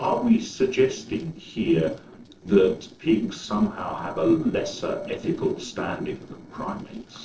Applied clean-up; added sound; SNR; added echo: neural separator model SepFormer DNS4.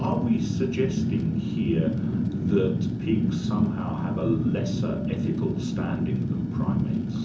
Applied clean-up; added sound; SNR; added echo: none; Fire; -3 dB; reverberation time 0.6 s.